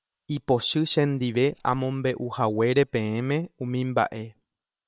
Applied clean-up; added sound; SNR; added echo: neural separator model SepFormer WHAM!.